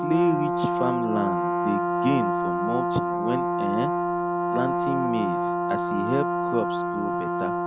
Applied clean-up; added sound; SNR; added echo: none; Brass instrument; -3 dB; none.